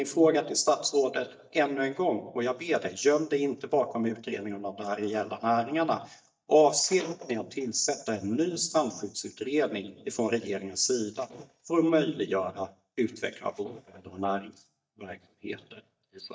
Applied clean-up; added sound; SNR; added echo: neural mask model DeepFilterNet 3.